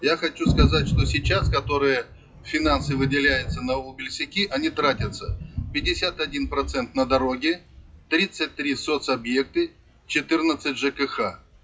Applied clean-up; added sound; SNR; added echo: classical method WPE with log-MMSE.